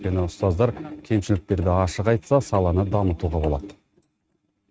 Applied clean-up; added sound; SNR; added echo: neural mask model RNNoise.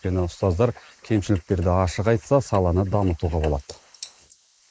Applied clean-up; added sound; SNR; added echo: neural mask model Resemble Enhance denoiser.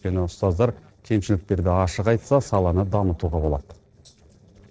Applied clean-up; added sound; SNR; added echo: neural separator model SepFormer DNS4.